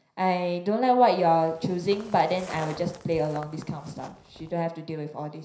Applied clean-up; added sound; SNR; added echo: none; Walk, footsteps; 19 dB; reverberation time 0.5 s.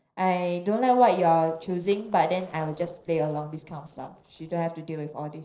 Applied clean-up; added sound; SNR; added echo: neural separator model SepFormer DNS4.